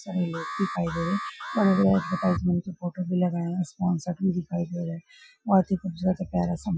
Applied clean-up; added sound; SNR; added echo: classical method Wiener filter.